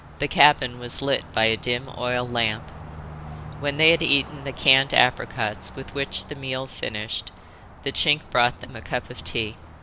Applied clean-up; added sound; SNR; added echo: none; Car passing by; 16 dB; none.